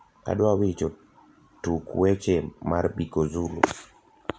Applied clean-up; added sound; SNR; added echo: none; none; none; none.